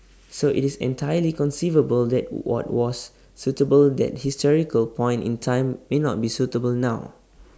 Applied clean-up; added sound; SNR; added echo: none; none; none; none.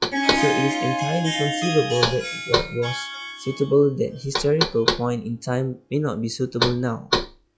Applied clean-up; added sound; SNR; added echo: classical method log-MMSE.